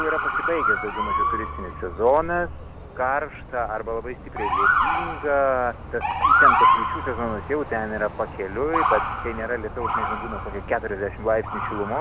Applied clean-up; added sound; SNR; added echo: none; Motor vehicle (road) / Siren; -2 dB; none.